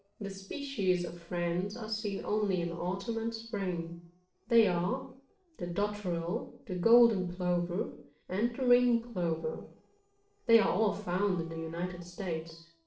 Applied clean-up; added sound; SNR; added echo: neural separator model SepFormer DNS4.